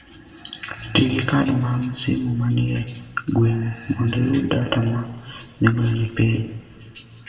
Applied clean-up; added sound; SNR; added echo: none; none; none; reverberation time 1.4 s.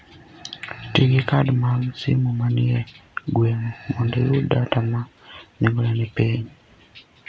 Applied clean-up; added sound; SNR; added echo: none; none; none; none.